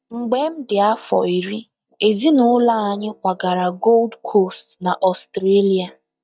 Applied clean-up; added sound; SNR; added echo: neural mask model DeepFilterNet 3.